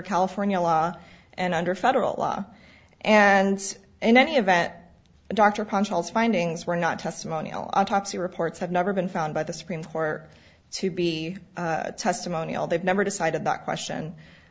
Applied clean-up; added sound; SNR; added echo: none; none; none; none.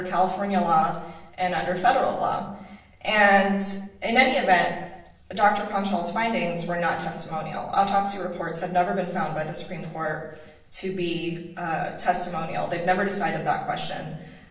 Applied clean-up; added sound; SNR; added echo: none; none; none; reverberation time 0.7 s.